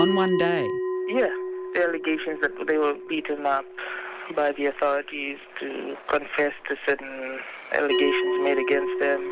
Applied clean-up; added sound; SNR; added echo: none; Bell; 4 dB; none.